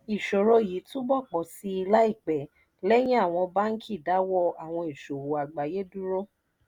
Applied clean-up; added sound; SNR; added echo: none; none; none; none.